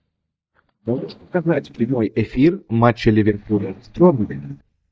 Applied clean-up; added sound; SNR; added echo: neural mask model DeepFilterNet 3.